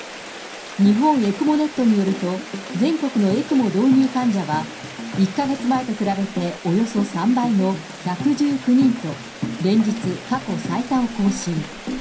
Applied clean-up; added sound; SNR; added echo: none; Rain; 16 dB; reverberation time 0.3 s.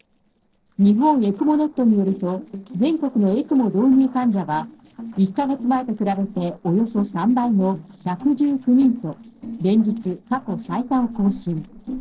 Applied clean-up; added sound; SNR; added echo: neural separator model SepFormer DNS4.